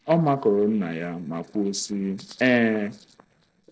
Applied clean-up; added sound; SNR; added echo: neural separator model SepFormer DNS4.